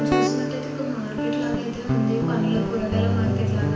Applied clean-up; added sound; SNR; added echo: none; Guitar; -4 dB; reverberation time 0.9 s.